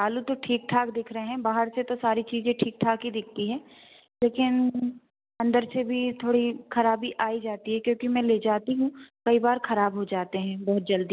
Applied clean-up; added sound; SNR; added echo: none; none; none; none.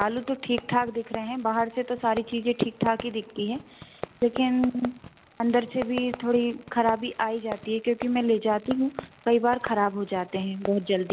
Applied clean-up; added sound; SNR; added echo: none; Fireworks; 15 dB; none.